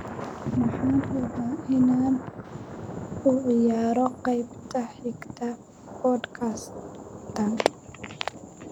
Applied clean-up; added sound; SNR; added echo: none; Thunder; 9 dB; none.